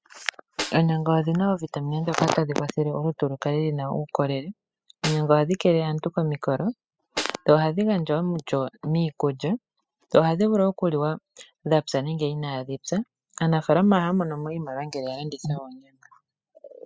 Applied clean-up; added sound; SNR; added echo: classical method spectral subtraction.